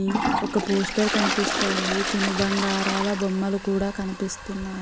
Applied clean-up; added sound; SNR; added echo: none; Toilet flush; 2 dB; none.